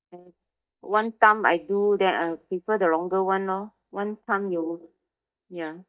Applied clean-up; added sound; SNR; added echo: neural mask model DeepFilterNet 3.